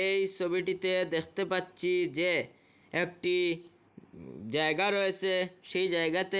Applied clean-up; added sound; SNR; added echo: none; none; none; none.